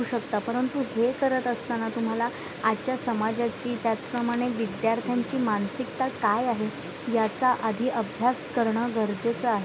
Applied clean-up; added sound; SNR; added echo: none; none; none; none.